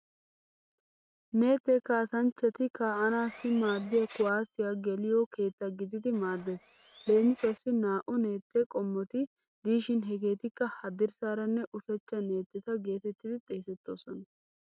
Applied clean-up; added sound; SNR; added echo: neural mask model RNNoise.